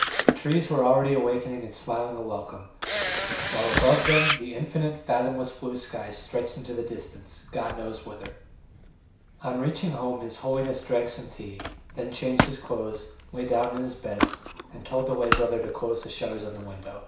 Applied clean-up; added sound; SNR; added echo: none; Camera; 3 dB; reverberation time 0.6 s.